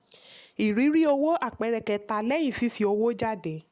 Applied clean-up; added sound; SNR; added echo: none; none; none; none.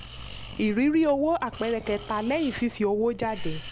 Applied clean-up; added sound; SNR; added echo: none; Breathing; 13 dB; none.